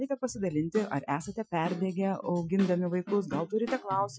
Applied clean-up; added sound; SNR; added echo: classical method Wiener filter.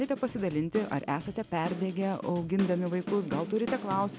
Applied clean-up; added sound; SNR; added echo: none; Drum / Drum kit; 10 dB; none.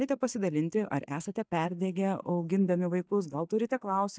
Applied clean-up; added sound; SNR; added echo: neural mask model DeepFilterNet 3.